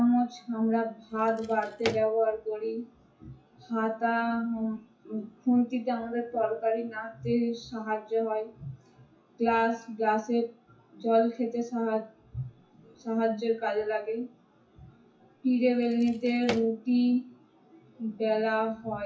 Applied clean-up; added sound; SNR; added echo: classical method WPE with log-MMSE.